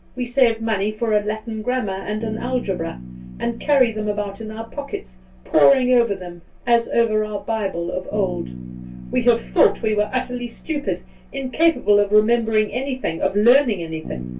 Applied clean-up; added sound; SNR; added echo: none; Bass guitar; 16 dB; reverberation time 0.2 s.